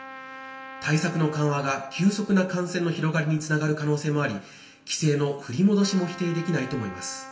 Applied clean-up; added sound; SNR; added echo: none; Trumpet; 18 dB; reverberation time 0.6 s.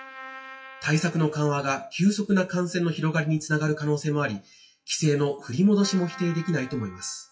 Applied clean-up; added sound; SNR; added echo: classical method WPE with log-MMSE.